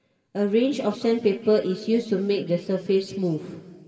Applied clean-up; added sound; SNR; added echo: none; none; none; reverberation time 1.8 s.